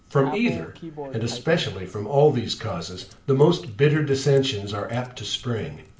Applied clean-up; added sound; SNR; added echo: none; Typing; 18 dB; reverberation time 0.4 s.